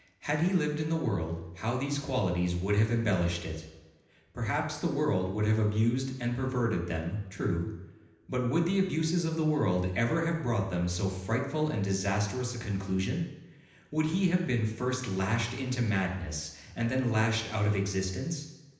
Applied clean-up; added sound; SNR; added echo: none; none; none; reverberation time 0.9 s.